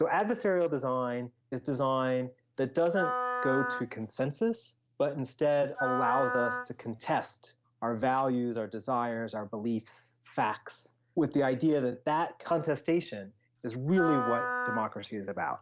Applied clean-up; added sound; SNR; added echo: none; Wind instrument, woodwind instrument; 4 dB; none.